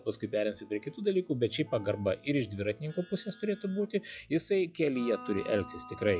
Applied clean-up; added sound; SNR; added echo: classical method log-MMSE.